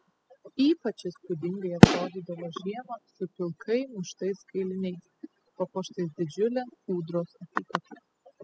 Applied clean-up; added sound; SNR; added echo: classical method spectral subtraction.